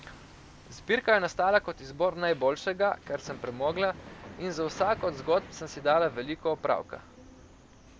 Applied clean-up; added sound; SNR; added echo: none; Hammer; 18 dB; none.